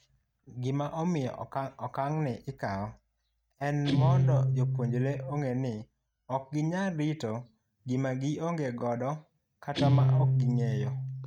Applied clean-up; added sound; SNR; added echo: neural mask model RNNoise.